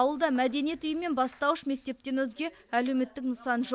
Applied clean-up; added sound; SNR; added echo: none; none; none; none.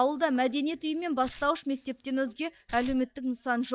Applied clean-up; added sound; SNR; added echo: neural mask model DeepFilterNet 3.